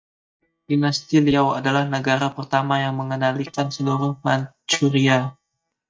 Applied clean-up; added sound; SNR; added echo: neural mask model DeepFilterNet 3.